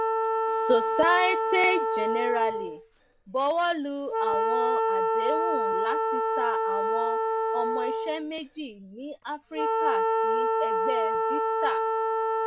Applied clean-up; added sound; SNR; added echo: none; Wind instrument, woodwind instrument; -4 dB; none.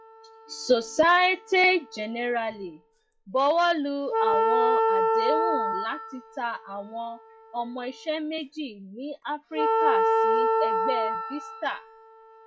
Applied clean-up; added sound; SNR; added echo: classical method log-MMSE.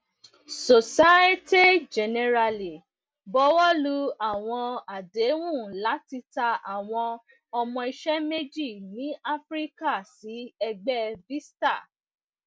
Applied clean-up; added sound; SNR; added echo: none; none; none; none.